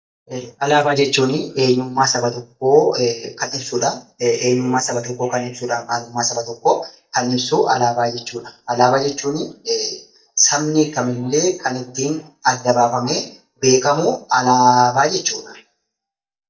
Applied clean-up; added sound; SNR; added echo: neural mask model DeepFilterNet 3.